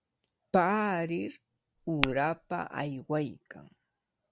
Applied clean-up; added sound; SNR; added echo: none; Tap / Glass; 7 dB; none.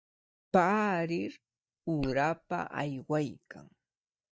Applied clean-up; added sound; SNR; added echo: neural mask model DeepFilterNet 3.